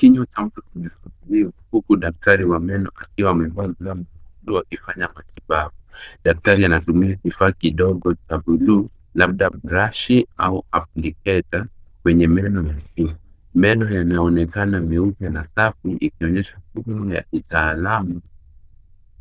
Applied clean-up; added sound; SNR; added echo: neural diffusion model UNIVERSE++.